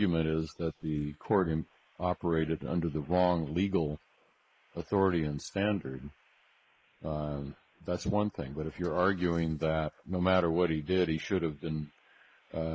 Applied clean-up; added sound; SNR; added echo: neural mask model Resemble Enhance denoiser.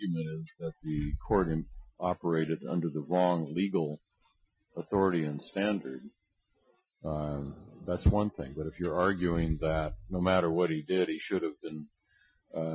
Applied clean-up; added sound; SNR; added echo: classical method Wiener filter.